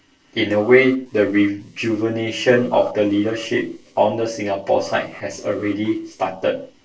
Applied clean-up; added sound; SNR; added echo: neural separator model SepFormer DNS4.